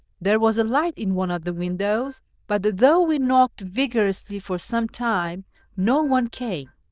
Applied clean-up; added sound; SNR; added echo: neural diffusion model UNIVERSE++.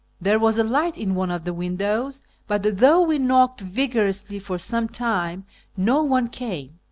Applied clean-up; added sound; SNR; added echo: none; none; none; none.